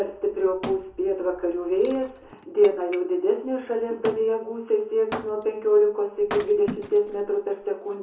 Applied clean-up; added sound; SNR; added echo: none; Wood; 15 dB; reverberation time 0.7 s.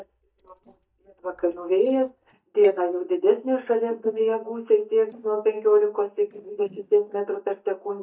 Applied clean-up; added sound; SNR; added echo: neural mask model DeepFilterNet 3.